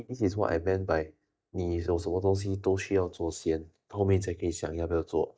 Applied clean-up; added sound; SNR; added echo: neural mask model DeepFilterNet 3.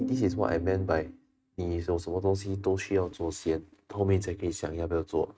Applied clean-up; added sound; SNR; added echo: neural mask model RNNoise.